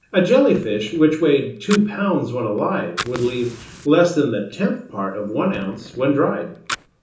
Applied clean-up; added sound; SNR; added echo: none; Fire; 17 dB; reverberation time 1.2 s.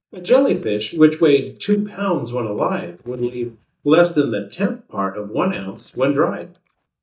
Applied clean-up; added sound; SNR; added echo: neural mask model DeepFilterNet 3.